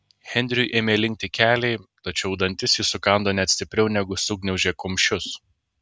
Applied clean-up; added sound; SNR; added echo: none; none; none; none.